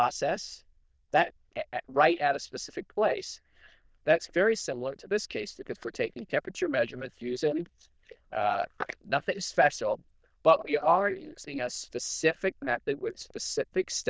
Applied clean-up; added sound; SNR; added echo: neural diffusion model UNIVERSE++.